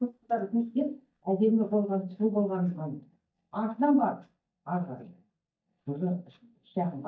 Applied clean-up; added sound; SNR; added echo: neural mask model DeepFilterNet 3.